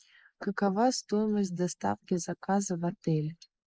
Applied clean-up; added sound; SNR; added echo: neural mask model Resemble Enhance denoiser.